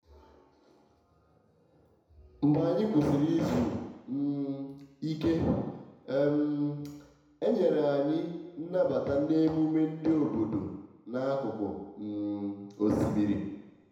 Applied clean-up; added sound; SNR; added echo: none; none; none; reverberation time 1.0 s.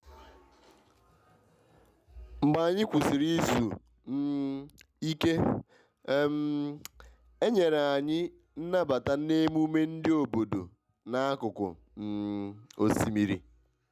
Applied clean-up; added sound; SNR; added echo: none; none; none; none.